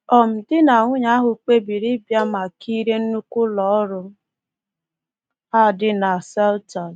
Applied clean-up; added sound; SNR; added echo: neural mask model RNNoise.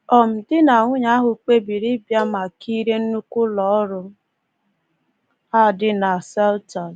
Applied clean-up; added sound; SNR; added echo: none; Cowbell; 19 dB; none.